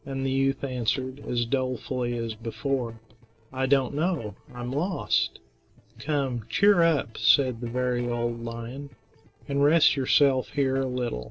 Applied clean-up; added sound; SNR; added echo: neural separator model SepFormer DNS4.